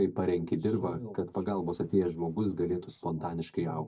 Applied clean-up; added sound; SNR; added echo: neural mask model DeepFilterNet 3.